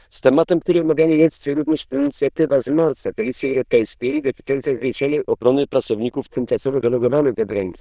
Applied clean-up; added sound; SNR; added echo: neural diffusion model UNIVERSE++.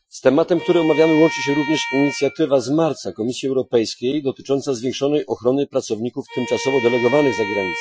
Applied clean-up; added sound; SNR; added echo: classical method Wiener filter.